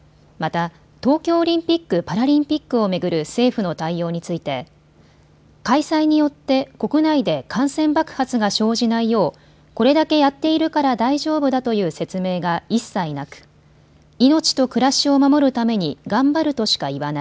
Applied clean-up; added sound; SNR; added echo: none; none; none; none.